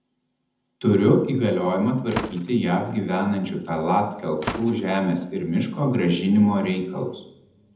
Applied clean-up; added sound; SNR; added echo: none; Slam; 14 dB; reverberation time 0.8 s.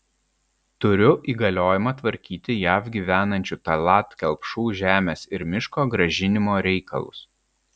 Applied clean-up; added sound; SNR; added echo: none; none; none; none.